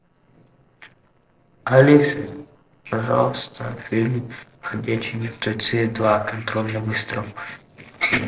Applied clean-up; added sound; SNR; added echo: neural separator model SepFormer DNS4.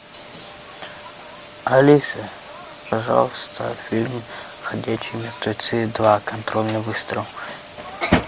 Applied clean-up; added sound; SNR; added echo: none; none; none; none.